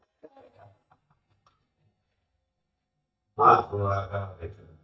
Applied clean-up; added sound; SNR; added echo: neural mask model DeepFilterNet 3.